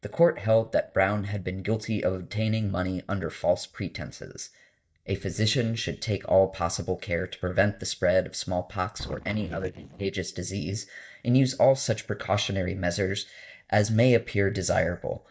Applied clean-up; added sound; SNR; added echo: neural mask model DeepFilterNet 3.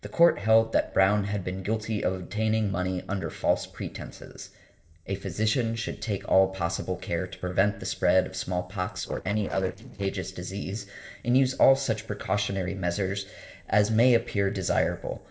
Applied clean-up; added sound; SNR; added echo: neural separator model SepFormer DNS4.